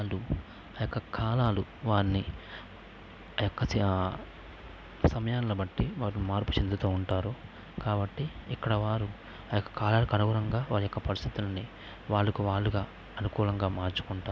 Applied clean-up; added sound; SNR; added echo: none; none; none; none.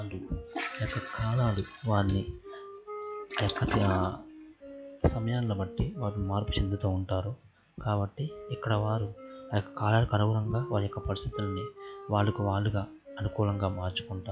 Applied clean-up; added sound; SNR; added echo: classical method log-MMSE.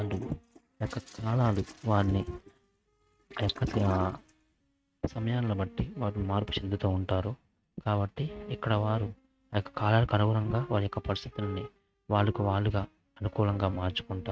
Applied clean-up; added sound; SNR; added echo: neural mask model RNNoise.